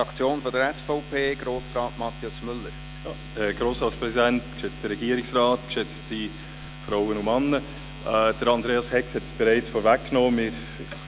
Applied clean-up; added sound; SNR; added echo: none; none; none; none.